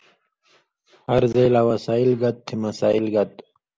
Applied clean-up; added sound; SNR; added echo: none; none; none; none.